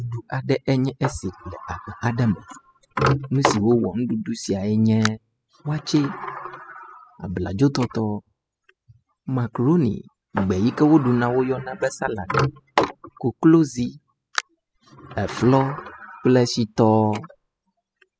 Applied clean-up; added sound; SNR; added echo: classical method spectral subtraction.